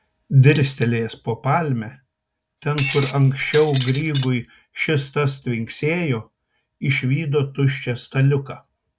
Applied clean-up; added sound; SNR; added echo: none; Shatter; 11 dB; none.